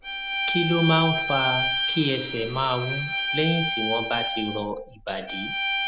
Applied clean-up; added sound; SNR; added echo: none; Bowed string instrument; 1 dB; none.